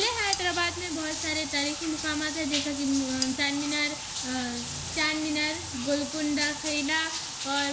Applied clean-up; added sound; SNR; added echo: none; Cutlery, silverware + Bathtub (filling or washing); 5 dB; none.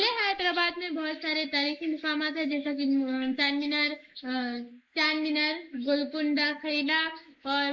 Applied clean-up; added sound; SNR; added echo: neural mask model Resemble Enhance denoiser.